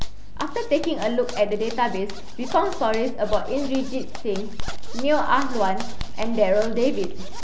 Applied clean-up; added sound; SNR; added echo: none; Zipper (clothing); 0 dB; none.